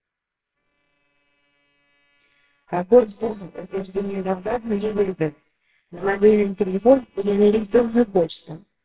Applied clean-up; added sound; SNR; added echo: neural separator model SepFormer WHAMR!.